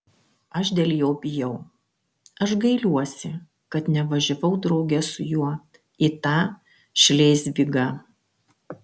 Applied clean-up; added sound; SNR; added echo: none; none; none; none.